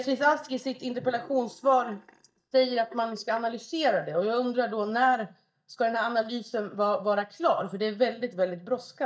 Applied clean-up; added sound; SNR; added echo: neural mask model DeepFilterNet 3.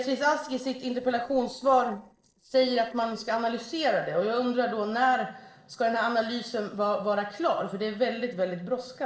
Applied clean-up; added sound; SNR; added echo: neural separator model SepFormer DNS4.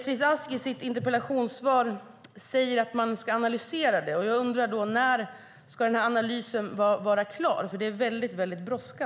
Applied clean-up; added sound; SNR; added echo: none; none; none; none.